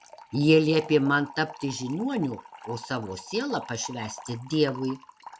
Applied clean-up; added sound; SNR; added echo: none; Fill (with liquid) / Trickle, dribble; 18 dB; none.